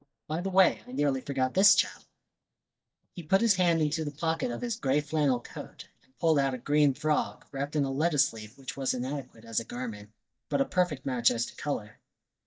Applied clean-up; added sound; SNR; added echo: neural mask model DeepFilterNet 3.